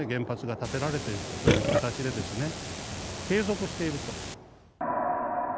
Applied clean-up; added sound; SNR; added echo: none; Burping, eructation; 0 dB; none.